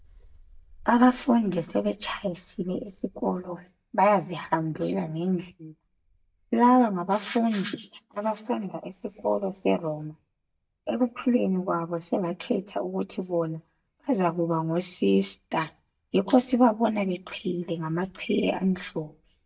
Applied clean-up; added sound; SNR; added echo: neural mask model DeepFilterNet 3.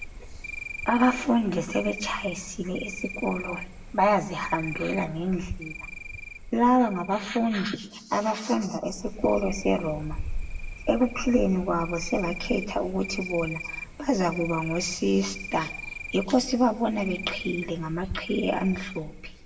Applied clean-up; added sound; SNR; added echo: none; Cricket; 10 dB; reverberation time 0.6 s.